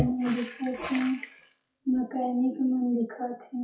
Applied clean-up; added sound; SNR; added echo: classical method WPE with log-MMSE.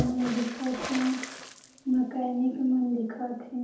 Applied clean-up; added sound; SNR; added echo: none; Water / Splash, splatter; 11 dB; reverberation time 0.6 s.